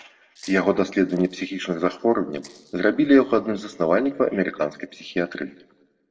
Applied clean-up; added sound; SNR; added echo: neural separator model SepFormer DNS4.